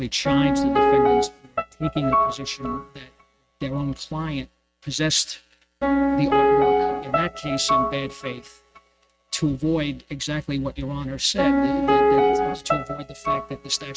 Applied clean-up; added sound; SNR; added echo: neural mask model RNNoise.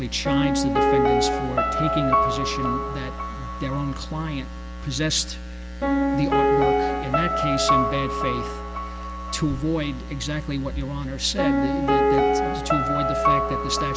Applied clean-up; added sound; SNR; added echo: none; Piano; -3 dB; none.